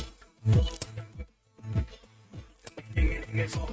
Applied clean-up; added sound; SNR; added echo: neural mask model RNNoise.